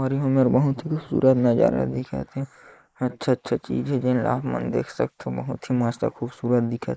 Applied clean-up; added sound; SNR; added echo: neural mask model Resemble Enhance denoiser.